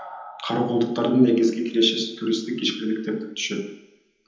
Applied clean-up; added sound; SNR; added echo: none; none; none; reverberation time 0.9 s.